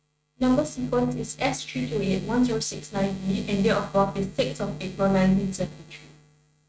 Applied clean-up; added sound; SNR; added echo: neural mask model RNNoise.